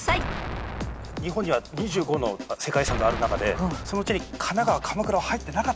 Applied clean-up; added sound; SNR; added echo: none; Explosion; 8 dB; none.